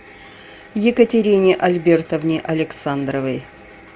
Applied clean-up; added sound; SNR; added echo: none; none; none; none.